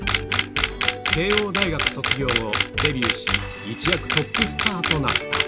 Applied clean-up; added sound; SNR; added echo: none; Camera; -3 dB; none.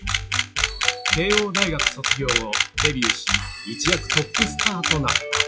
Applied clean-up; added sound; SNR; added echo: classical method log-MMSE.